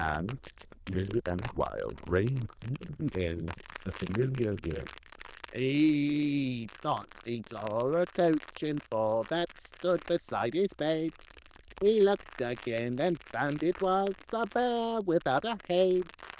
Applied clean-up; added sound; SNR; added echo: neural diffusion model UNIVERSE++.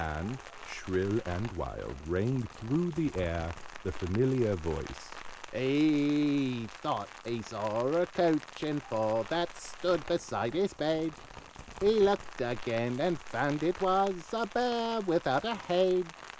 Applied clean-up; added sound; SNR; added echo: none; Rain; 15 dB; none.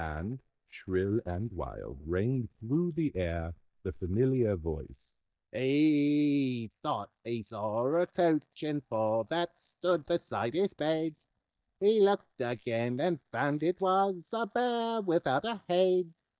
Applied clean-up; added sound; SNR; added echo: neural mask model DeepFilterNet 3.